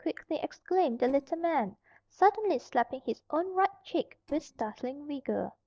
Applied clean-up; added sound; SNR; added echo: neural separator model SepFormer DNS4.